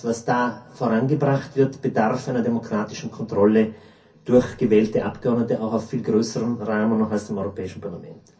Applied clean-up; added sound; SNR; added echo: none; none; none; reverberation time 0.3 s.